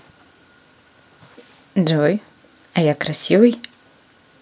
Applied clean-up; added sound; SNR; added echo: none; none; none; none.